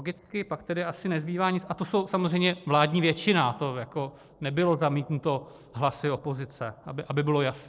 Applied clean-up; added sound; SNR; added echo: neural separator model SepFormer DNS4.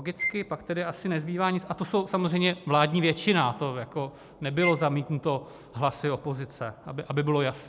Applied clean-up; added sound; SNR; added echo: none; Bowed string instrument; 9 dB; none.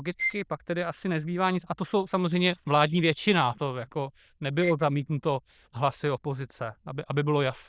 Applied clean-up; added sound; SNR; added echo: neural diffusion model UNIVERSE++.